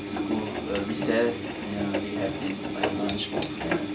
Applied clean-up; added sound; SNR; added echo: none; Engine; -1 dB; reverberation time 0.3 s.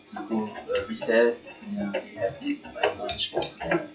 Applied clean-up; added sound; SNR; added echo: classical method WPE with log-MMSE.